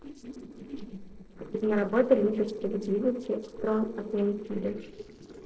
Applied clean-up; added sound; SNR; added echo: neural separator model SepFormer DNS4.